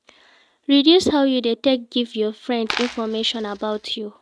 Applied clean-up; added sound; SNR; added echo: neural mask model RNNoise.